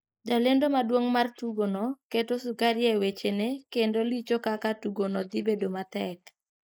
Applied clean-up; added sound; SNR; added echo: neural mask model Resemble Enhance denoiser.